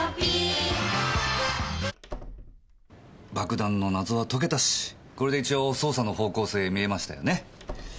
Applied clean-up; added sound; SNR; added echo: none; Door; 19 dB; none.